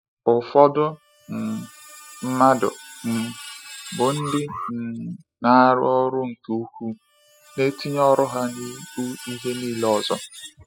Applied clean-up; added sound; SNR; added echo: classical method spectral subtraction.